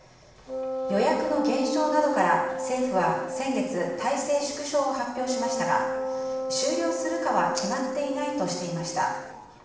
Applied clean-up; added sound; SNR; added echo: none; Wind instrument, woodwind instrument; 5 dB; reverberation time 0.9 s.